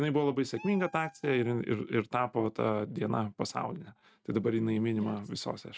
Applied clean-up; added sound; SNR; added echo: neural mask model RNNoise.